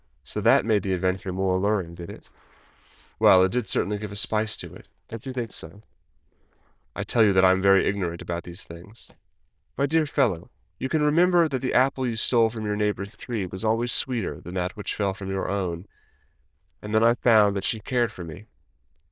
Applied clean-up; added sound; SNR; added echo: neural diffusion model UNIVERSE++.